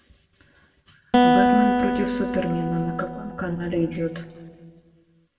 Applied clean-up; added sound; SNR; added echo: none; Acoustic guitar; -5 dB; reverberation time 1.4 s.